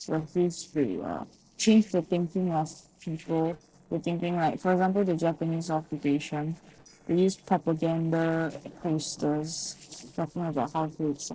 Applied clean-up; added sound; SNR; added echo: neural separator model SepFormer DNS4.